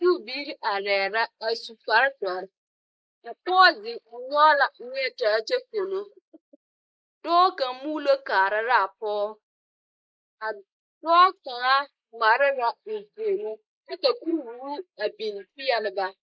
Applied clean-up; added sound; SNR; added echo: neural mask model Resemble Enhance denoiser.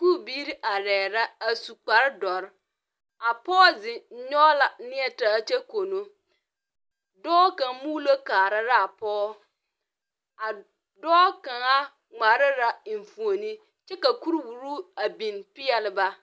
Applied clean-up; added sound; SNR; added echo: none; none; none; none.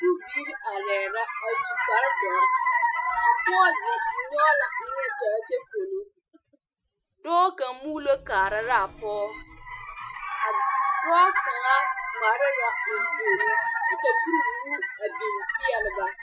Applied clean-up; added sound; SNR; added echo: classical method Wiener filter.